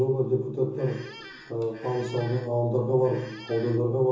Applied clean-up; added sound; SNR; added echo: none; Squeak; 20 dB; reverberation time 0.7 s.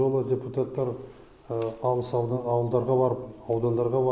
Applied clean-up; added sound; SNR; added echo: none; none; none; none.